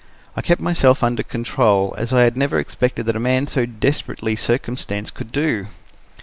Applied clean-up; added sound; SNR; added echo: none; none; none; none.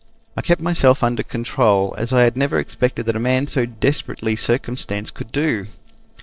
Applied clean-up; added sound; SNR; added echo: neural separator model SepFormer DNS4.